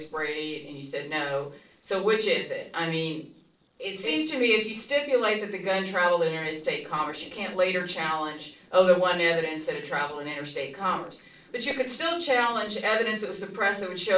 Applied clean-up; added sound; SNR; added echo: neural separator model SepFormer DNS4.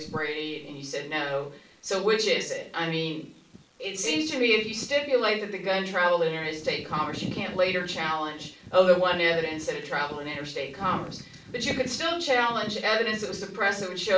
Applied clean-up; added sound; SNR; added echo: none; Bird vocalization, bird call, bird song; 17 dB; reverberation time 0.3 s.